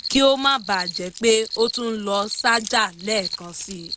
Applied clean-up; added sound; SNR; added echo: none; Cricket + Keys jangling; 11 dB; none.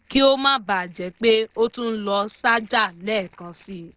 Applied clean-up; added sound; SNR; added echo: neural separator model SepFormer DNS4.